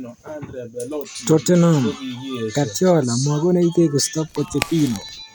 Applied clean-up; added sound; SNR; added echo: none; Crack; 13 dB; none.